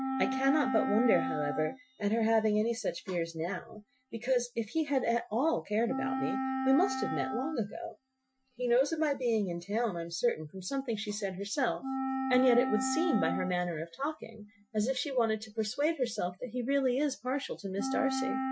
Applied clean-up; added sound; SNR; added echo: classical method Wiener filter.